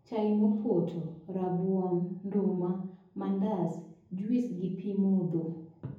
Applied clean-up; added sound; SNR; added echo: none; none; none; reverberation time 0.7 s.